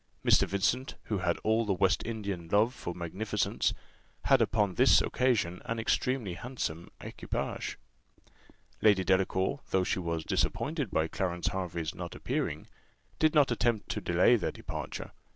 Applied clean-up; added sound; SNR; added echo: none; none; none; none.